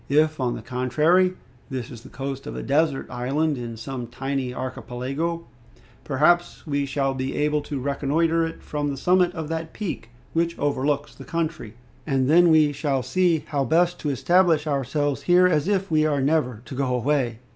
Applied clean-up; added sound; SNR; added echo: none; none; none; none.